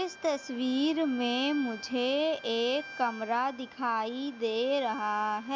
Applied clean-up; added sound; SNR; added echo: none; Bowed string instrument; 17 dB; none.